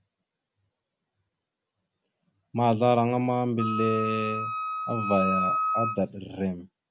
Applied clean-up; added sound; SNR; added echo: none; Wind instrument, woodwind instrument; 1 dB; none.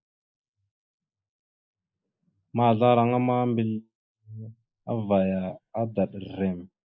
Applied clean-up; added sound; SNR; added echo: neural mask model Resemble Enhance denoiser.